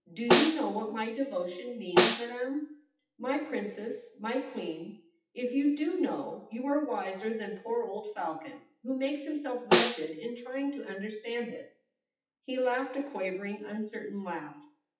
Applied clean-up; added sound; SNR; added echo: classical method WPE with log-MMSE.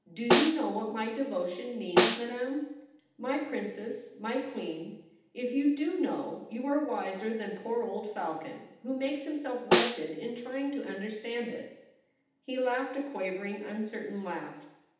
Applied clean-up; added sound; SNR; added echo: none; Snare drum; -4 dB; reverberation time 0.8 s.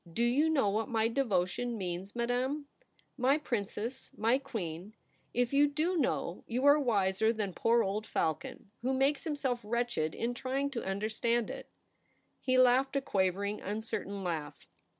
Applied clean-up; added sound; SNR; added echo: none; none; none; none.